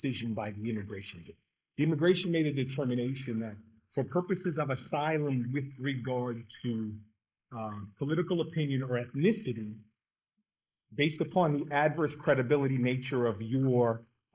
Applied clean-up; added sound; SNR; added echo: neural mask model Resemble Enhance denoiser.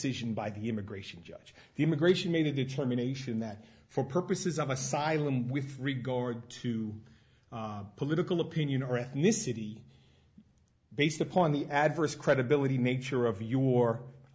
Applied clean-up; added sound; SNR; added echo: none; none; none; none.